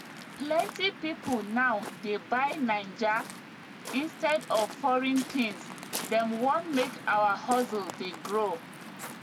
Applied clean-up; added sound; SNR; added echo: none; Waves, surf; 12 dB; none.